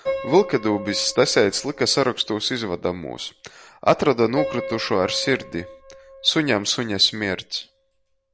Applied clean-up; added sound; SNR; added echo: none; Piano; 12 dB; none.